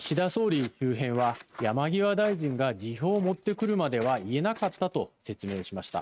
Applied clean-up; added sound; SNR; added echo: neural mask model RNNoise.